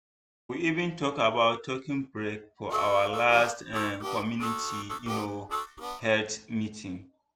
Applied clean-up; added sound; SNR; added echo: none; Harmonica; 6 dB; none.